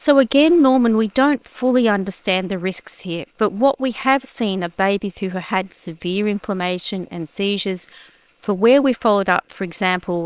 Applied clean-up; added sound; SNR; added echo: neural separator model SepFormer WHAMR!.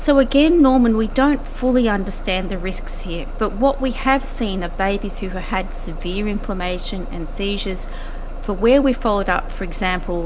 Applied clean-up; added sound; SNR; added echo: none; Bus; 6 dB; reverberation time 0.4 s.